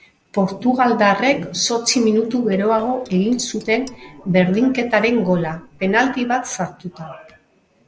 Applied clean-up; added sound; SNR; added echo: neural separator model SepFormer DNS4.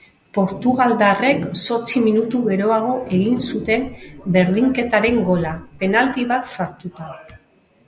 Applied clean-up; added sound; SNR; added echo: none; none; none; none.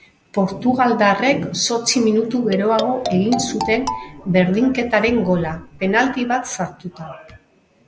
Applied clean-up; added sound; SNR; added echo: none; Marimba, xylophone; 8 dB; none.